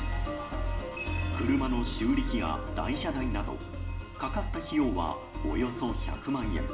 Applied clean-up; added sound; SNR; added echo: none; Boom; 18 dB; reverberation time 1.1 s.